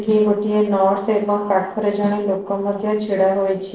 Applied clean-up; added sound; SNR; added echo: neural separator model SepFormer DNS4.